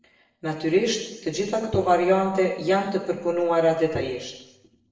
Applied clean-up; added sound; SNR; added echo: neural separator model SepFormer DNS4.